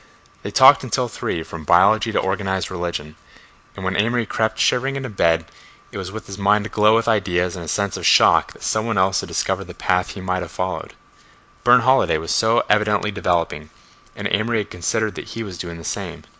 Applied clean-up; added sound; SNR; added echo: none; none; none; none.